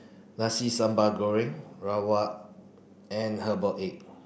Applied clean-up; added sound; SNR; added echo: none; none; none; none.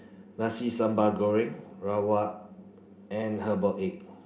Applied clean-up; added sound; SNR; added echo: none; none; none; reverberation time 0.3 s.